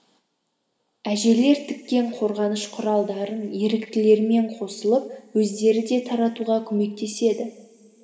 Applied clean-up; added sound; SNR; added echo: none; none; none; reverberation time 2.9 s.